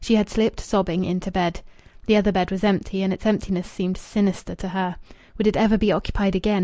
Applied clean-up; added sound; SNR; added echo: none; none; none; none.